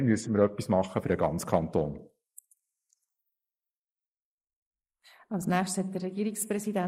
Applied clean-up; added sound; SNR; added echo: neural mask model Resemble Enhance denoiser.